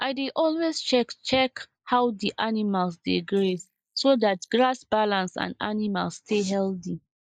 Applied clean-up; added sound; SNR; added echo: neural mask model Resemble Enhance denoiser.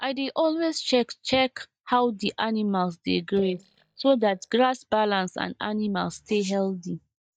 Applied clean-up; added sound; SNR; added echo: neural mask model DeepFilterNet 3.